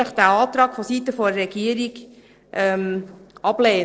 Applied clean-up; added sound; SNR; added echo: neural separator model SepFormer DNS4.